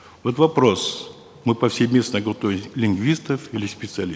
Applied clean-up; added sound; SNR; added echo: none; none; none; none.